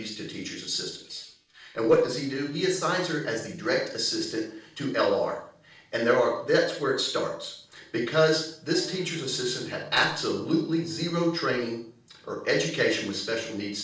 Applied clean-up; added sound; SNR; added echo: neural separator model SepFormer DNS4.